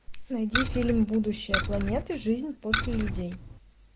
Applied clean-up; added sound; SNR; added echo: none; Keys jangling; 1 dB; none.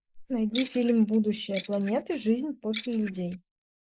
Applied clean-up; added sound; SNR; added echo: neural mask model Resemble Enhance denoiser.